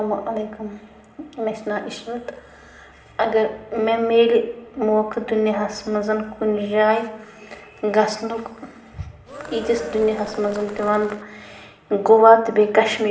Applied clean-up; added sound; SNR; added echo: none; Cheering; 14 dB; reverberation time 1.2 s.